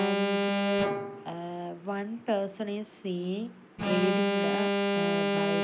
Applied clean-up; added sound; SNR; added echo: none; Alarm; -4 dB; none.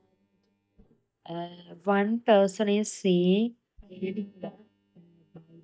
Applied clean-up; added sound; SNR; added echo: neural mask model DeepFilterNet 3.